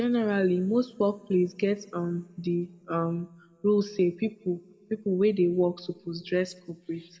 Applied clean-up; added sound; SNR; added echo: none; none; none; reverberation time 0.9 s.